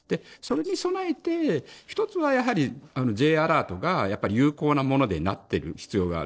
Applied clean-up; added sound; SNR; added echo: neural separator model SepFormer DNS4.